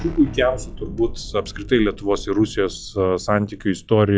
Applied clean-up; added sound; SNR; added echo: classical method log-MMSE.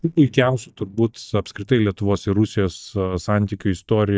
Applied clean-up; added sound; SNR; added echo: neural mask model DeepFilterNet 3.